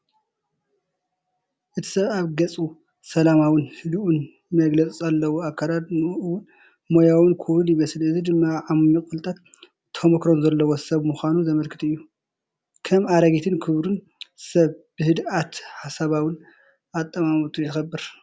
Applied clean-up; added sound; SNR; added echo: none; none; none; none.